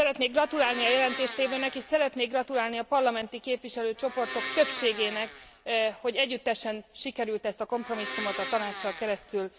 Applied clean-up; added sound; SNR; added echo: none; Domestic sounds, home sounds; 9 dB; none.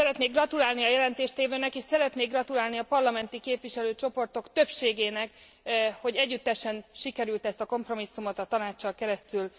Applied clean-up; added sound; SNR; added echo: none; none; none; none.